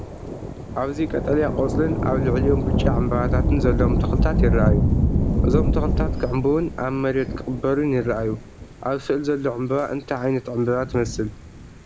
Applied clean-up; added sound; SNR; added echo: none; Thunder / Rain; -1 dB; none.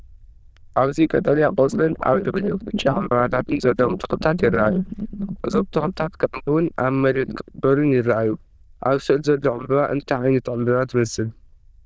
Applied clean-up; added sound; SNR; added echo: neural diffusion model UNIVERSE++.